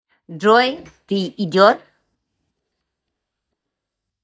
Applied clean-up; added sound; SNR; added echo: neural mask model DeepFilterNet 3.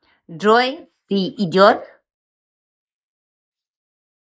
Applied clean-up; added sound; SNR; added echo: neural mask model Resemble Enhance denoiser.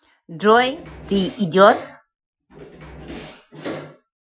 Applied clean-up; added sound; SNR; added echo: classical method Wiener filter.